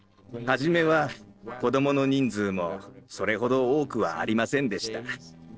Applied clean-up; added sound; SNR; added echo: neural separator model SepFormer DNS4.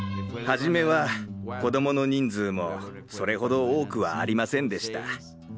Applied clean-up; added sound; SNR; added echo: none; none; none; none.